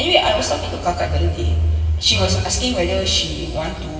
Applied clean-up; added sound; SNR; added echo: none; none; none; reverberation time 2.9 s.